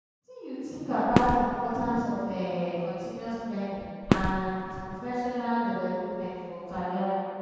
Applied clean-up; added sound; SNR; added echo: none; Fireworks; 4 dB; reverberation time 2.1 s.